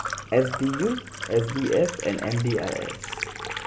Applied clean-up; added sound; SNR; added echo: none; Liquid; 8 dB; none.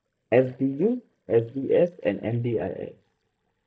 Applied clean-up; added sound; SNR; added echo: neural mask model DeepFilterNet 3.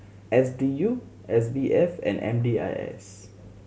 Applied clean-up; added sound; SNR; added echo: none; none; none; none.